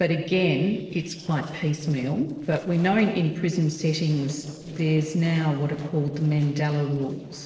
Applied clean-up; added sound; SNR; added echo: neural separator model SepFormer DNS4.